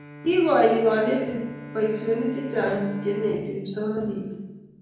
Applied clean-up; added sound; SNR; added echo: none; Bowed string instrument; 15 dB; reverberation time 0.9 s.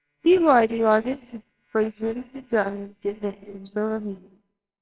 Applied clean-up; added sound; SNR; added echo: neural separator model SepFormer WHAMR!.